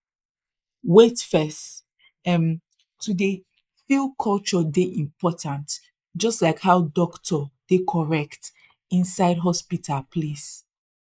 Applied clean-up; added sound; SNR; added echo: neural mask model Resemble Enhance denoiser.